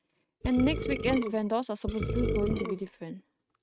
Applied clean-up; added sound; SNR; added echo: neural mask model RNNoise.